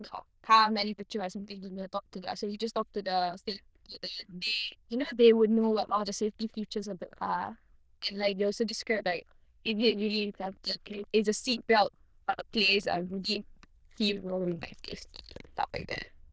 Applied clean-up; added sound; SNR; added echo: neural diffusion model UNIVERSE++.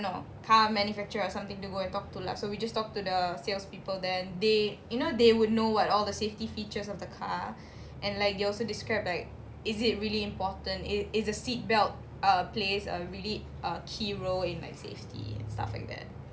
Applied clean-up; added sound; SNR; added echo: none; none; none; none.